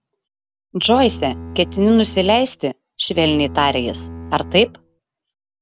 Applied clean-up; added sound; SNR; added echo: none; Bowed string instrument; 14 dB; none.